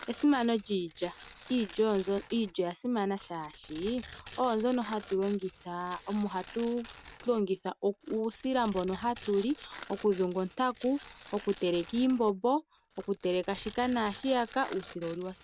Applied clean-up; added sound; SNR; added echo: none; Tearing; 17 dB; none.